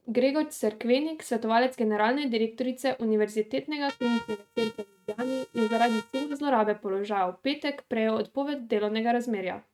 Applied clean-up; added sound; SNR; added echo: neural mask model RNNoise.